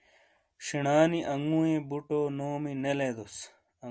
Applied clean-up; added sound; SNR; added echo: none; none; none; none.